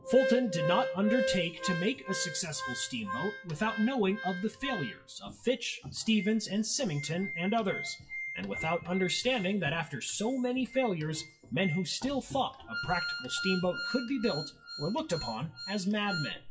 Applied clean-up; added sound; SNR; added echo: classical method WPE with log-MMSE.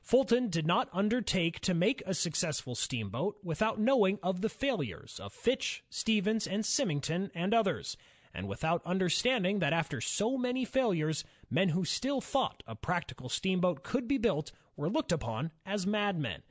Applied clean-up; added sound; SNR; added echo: none; none; none; none.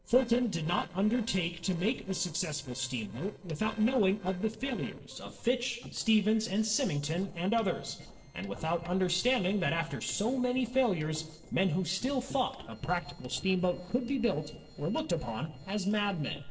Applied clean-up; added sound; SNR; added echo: neural separator model SepFormer DNS4.